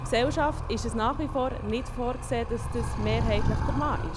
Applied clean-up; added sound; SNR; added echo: none; Animal; 1 dB; none.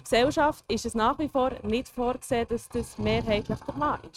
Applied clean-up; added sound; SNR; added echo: neural mask model RNNoise.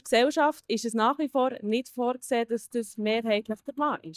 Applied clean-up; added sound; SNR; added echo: neural mask model DeepFilterNet 3.